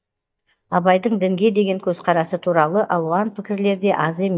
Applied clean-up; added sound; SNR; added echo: neural mask model DeepFilterNet 3.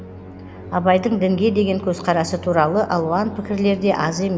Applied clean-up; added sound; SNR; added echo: none; Musical instrument; 15 dB; none.